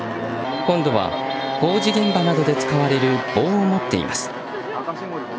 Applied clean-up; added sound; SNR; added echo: none; none; none; none.